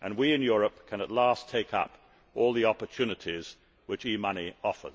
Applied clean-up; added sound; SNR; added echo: none; none; none; none.